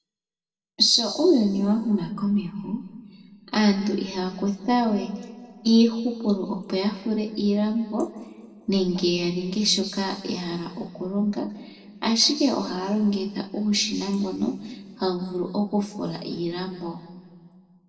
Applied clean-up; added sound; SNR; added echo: none; none; none; reverberation time 1.6 s.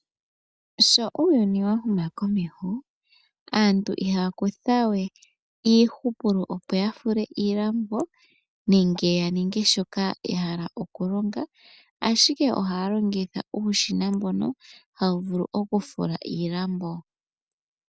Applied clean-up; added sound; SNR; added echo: none; none; none; none.